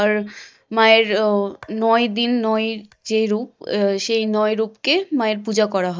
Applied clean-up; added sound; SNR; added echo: neural mask model DeepFilterNet 3.